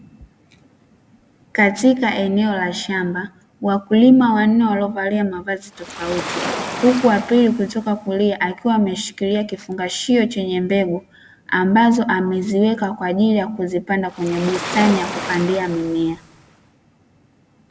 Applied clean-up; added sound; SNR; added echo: none; Waves, surf; 10 dB; none.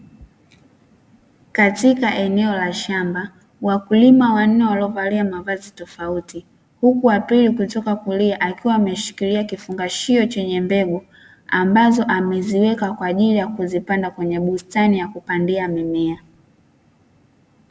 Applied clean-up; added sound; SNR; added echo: none; none; none; none.